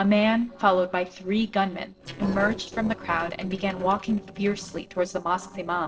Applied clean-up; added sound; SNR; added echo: neural separator model SepFormer DNS4.